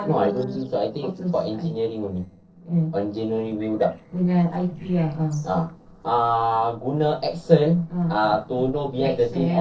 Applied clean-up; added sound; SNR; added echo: neural separator model SepFormer DNS4.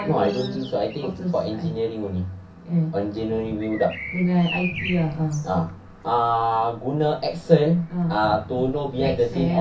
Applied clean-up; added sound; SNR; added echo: none; Bird vocalization, bird call, bird song; 16 dB; reverberation time 0.3 s.